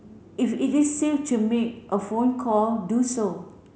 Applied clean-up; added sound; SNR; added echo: none; none; none; none.